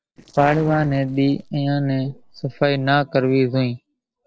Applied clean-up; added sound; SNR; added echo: neural separator model SepFormer DNS4.